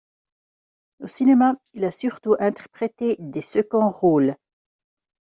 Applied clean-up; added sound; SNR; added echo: none; none; none; none.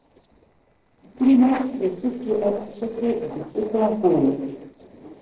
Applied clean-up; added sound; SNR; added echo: neural separator model SepFormer DNS4.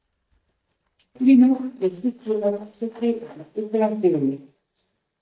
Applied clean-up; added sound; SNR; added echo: neural mask model DeepFilterNet 3.